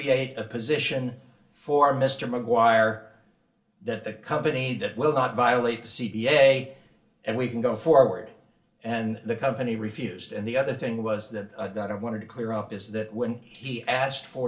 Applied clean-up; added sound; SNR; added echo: none; none; none; reverberation time 0.2 s.